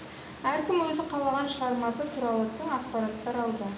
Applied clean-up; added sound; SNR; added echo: none; Boat, Water vehicle; 14 dB; reverberation time 0.9 s.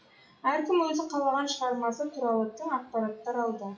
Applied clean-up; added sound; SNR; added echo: classical method WPE with log-MMSE.